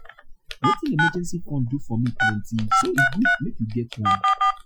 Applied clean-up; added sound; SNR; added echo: classical method Wiener filter.